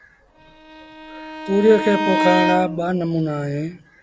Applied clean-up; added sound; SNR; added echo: none; Bowed string instrument; 3 dB; none.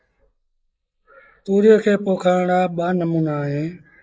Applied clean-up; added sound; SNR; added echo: neural mask model Resemble Enhance denoiser.